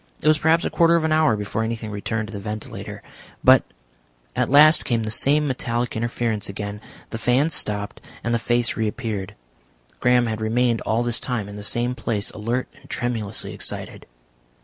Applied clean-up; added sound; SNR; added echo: none; none; none; none.